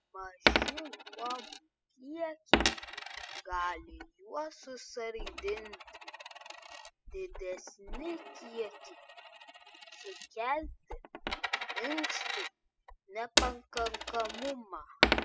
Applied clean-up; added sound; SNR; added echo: classical method spectral subtraction.